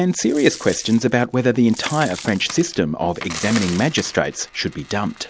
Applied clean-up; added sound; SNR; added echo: none; Coin (dropping); 15 dB; none.